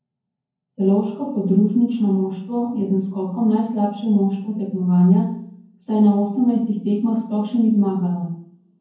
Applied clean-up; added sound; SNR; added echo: none; none; none; reverberation time 0.9 s.